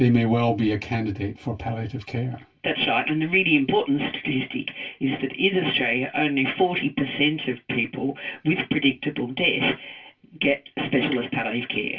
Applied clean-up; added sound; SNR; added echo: none; none; none; reverberation time 0.1 s.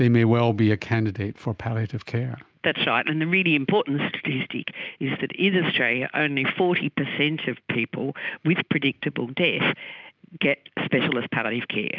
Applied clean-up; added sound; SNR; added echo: none; none; none; none.